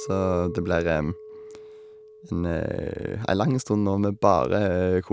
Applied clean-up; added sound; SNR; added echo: none; Chink, clink; 17 dB; none.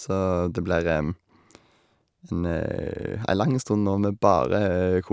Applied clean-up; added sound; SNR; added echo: none; none; none; none.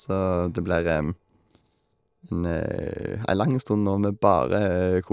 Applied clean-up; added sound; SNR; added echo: neural separator model SepFormer DNS4.